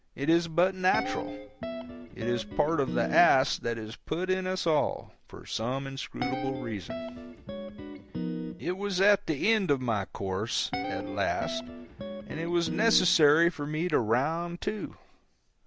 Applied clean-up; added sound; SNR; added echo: none; Guitar; 8 dB; none.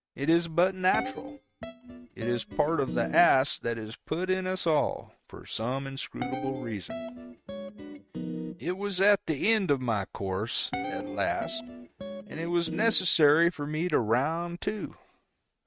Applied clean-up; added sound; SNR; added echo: neural mask model RNNoise.